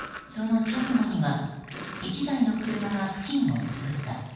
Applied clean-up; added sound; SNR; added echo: none; Sink (filling or washing); 12 dB; reverberation time 1.2 s.